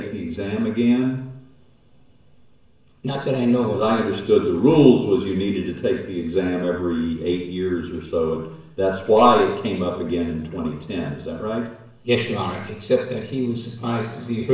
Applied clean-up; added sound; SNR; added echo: none; none; none; reverberation time 0.7 s.